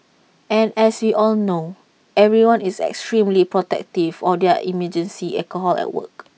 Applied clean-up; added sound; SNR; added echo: none; none; none; none.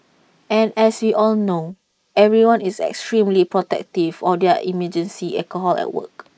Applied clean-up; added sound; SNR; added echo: neural mask model Resemble Enhance denoiser.